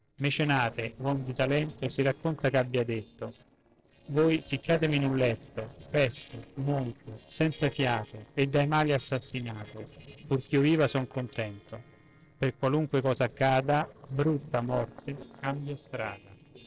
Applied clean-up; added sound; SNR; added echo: neural separator model SepFormer DNS4.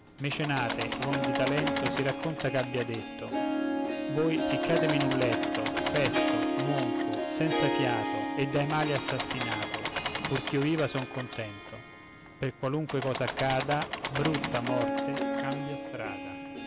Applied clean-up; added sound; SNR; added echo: none; Harp + Engine / Mechanisms; 0 dB; none.